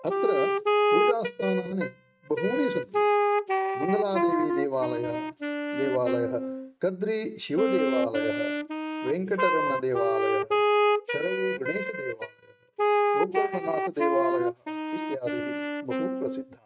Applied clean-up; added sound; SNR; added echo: neural mask model RNNoise.